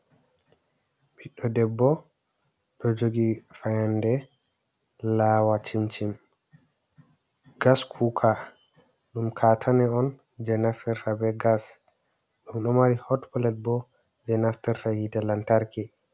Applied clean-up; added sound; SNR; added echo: none; none; none; none.